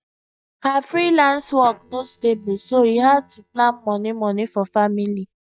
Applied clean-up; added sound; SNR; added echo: neural mask model DeepFilterNet 3.